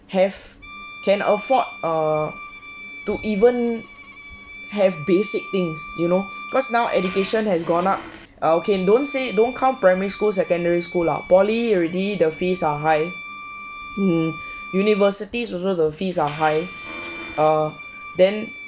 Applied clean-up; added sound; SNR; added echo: none; Bowed string instrument + Fart; 15 dB; none.